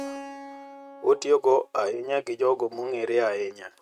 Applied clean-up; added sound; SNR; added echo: neural mask model RNNoise.